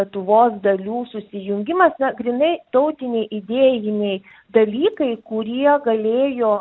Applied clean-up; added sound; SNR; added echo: none; none; none; none.